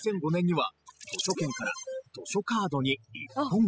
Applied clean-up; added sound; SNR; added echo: classical method spectral subtraction.